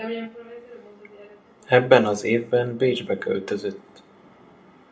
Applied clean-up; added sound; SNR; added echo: none; none; none; reverberation time 0.3 s.